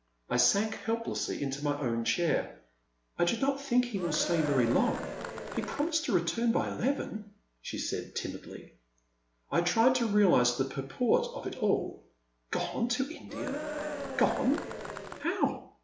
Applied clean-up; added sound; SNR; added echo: none; Cheering; 7 dB; none.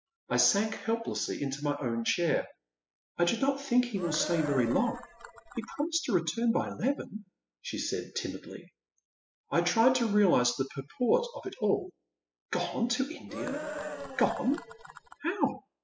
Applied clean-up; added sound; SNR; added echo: classical method spectral subtraction.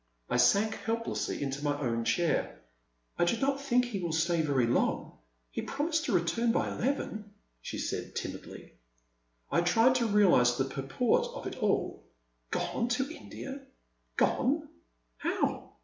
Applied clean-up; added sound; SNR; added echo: none; none; none; none.